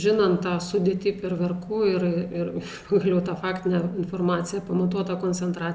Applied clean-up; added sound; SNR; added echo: none; none; none; none.